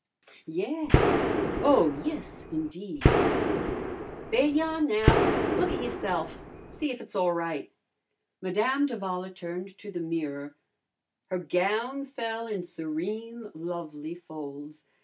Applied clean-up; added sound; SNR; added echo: none; Gunshot, gunfire; -4 dB; none.